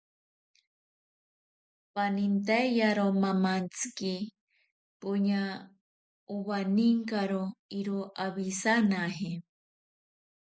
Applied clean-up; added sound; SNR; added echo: none; none; none; none.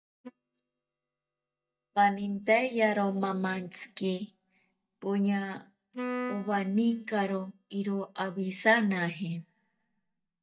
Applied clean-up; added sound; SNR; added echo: neural mask model DeepFilterNet 3.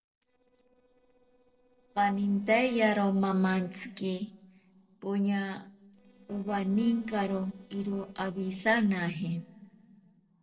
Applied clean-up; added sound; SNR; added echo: neural separator model SepFormer DNS4.